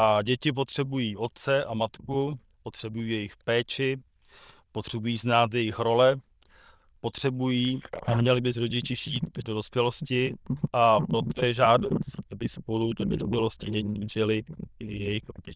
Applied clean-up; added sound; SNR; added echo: neural diffusion model UNIVERSE++.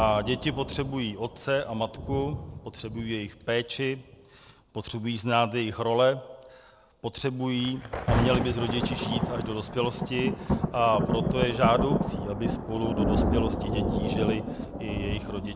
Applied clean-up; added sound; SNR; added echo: none; Thunder; 2 dB; none.